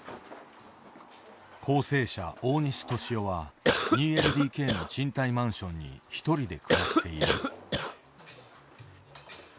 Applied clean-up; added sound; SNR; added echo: none; Cough; -4 dB; none.